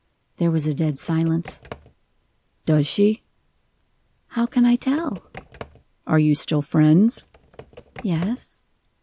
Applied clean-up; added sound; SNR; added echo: none; Computer keyboard; 20 dB; none.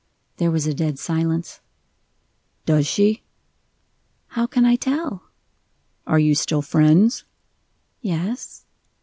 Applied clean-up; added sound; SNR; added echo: none; none; none; none.